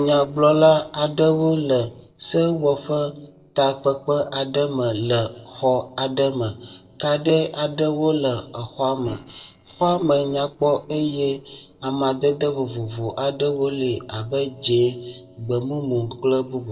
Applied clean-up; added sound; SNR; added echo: neural separator model SepFormer DNS4.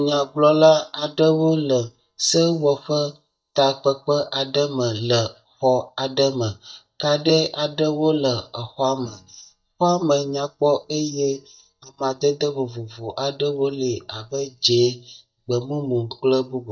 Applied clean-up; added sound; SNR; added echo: neural mask model DeepFilterNet 3.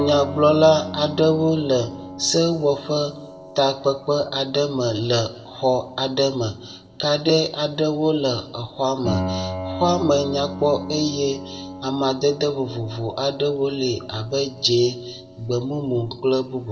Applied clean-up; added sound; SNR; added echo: none; Piano; 13 dB; reverberation time 1.0 s.